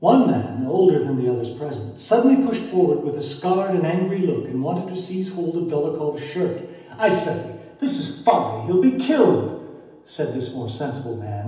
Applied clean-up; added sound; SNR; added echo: none; none; none; reverberation time 0.9 s.